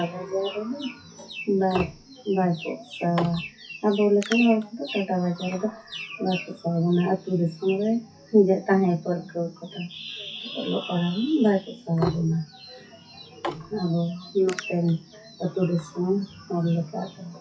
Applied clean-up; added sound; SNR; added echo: classical method WPE with log-MMSE.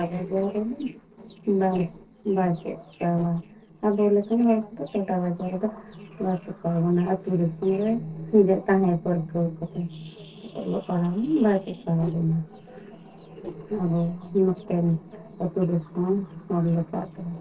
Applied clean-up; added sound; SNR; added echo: neural separator model SepFormer DNS4.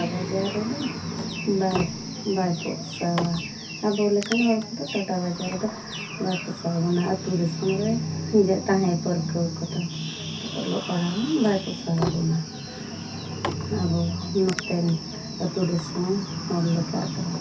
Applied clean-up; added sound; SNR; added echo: none; Sliding door; 14 dB; reverberation time 0.3 s.